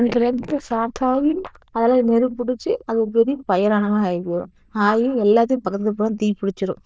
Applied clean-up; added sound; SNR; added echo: neural diffusion model UNIVERSE++.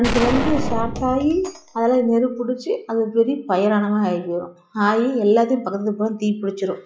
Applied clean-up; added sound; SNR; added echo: classical method log-MMSE.